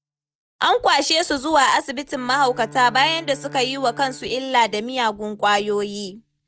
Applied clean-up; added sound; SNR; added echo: neural mask model DeepFilterNet 3.